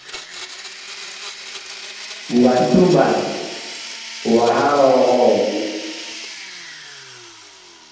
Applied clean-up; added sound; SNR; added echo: none; Domestic sounds, home sounds; 13 dB; reverberation time 1.1 s.